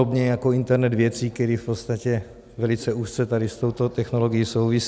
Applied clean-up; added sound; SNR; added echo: none; none; none; none.